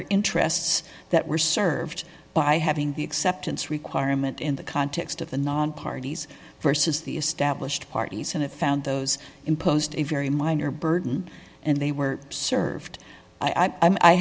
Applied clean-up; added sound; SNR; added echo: none; none; none; none.